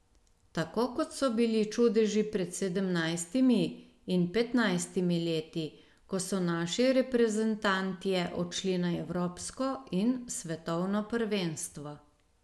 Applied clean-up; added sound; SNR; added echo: none; none; none; none.